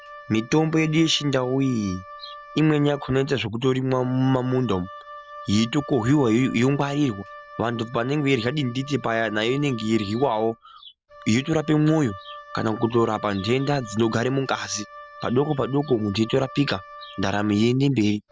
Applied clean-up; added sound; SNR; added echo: none; Wind instrument, woodwind instrument; 19 dB; none.